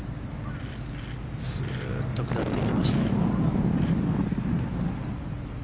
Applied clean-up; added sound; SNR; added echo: none; Boom; -3 dB; none.